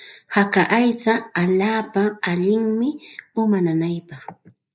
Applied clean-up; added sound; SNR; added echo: neural mask model Resemble Enhance denoiser.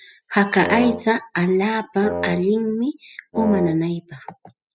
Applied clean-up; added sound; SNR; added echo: classical method spectral subtraction.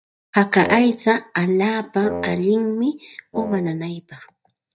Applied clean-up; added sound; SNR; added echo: neural mask model DeepFilterNet 3.